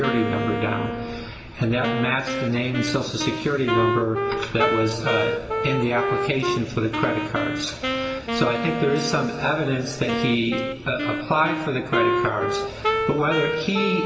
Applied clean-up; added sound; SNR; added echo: none; Wind instrument, woodwind instrument; 2 dB; reverberation time 2.0 s.